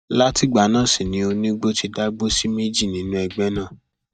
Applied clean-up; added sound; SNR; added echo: neural mask model DeepFilterNet 3.